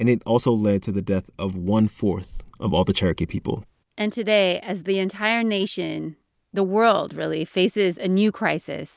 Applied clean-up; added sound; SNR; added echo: none; none; none; none.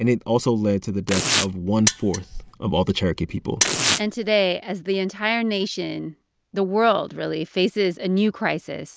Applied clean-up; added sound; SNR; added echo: none; Mechanisms + Tearing; 2 dB; none.